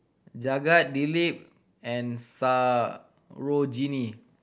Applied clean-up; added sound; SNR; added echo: none; none; none; none.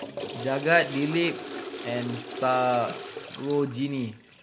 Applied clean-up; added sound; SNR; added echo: none; Toilet flush / Water; 10 dB; none.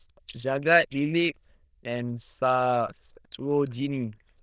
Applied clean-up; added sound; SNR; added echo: neural diffusion model UNIVERSE++.